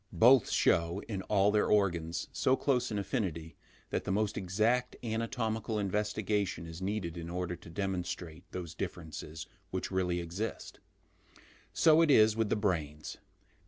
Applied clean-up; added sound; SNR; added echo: none; none; none; none.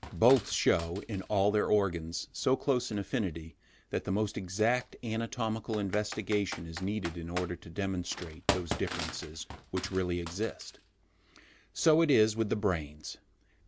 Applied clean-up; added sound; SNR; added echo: none; Computer keyboard; 13 dB; none.